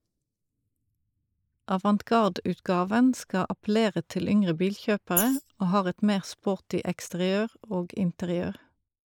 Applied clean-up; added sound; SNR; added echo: neural mask model Resemble Enhance denoiser.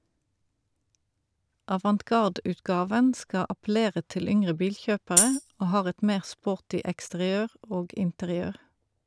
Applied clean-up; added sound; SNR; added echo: none; Tambourine; -2 dB; none.